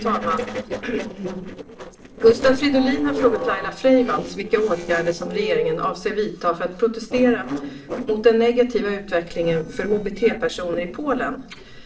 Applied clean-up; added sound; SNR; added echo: neural separator model SepFormer DNS4.